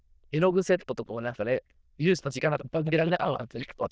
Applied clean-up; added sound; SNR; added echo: neural diffusion model UNIVERSE++.